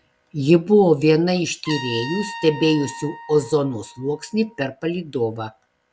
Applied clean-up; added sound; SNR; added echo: none; Trumpet; 17 dB; none.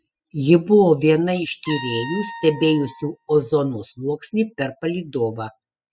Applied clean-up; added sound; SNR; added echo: classical method spectral subtraction.